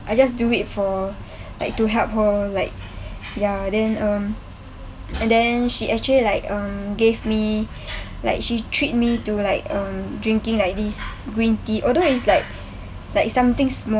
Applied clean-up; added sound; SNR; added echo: none; none; none; none.